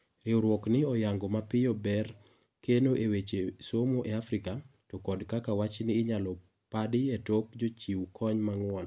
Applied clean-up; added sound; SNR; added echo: none; none; none; none.